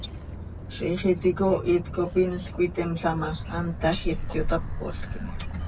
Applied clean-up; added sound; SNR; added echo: none; Motor vehicle (road); 6 dB; none.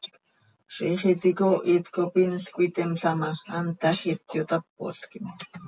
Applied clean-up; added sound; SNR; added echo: none; none; none; none.